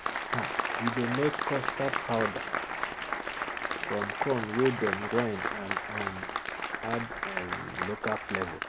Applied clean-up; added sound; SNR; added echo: none; Applause; 0 dB; none.